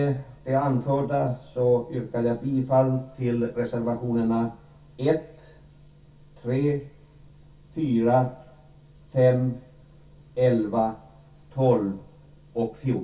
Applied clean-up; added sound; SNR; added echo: none; none; none; reverberation time 0.2 s.